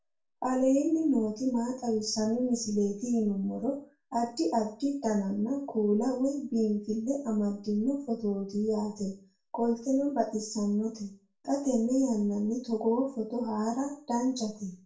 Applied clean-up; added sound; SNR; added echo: none; none; none; reverberation time 0.3 s.